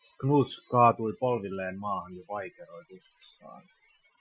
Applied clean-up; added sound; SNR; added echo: classical method Wiener filter.